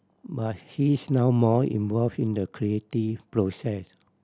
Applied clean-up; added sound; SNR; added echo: none; none; none; none.